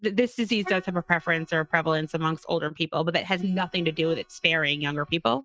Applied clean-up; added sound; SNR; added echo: neural mask model DeepFilterNet 3.